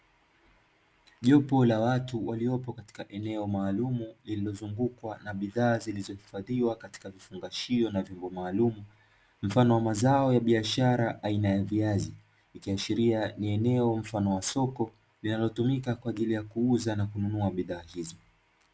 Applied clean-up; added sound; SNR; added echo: none; none; none; none.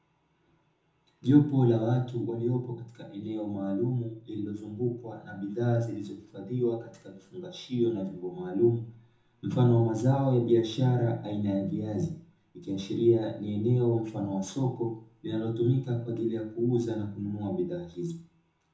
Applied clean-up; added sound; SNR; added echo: none; none; none; reverberation time 0.6 s.